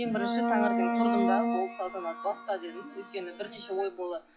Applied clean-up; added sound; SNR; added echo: classical method log-MMSE.